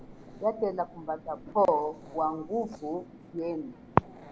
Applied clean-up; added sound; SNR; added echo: none; Fixed-wing aircraft, airplane + Dog; 18 dB; none.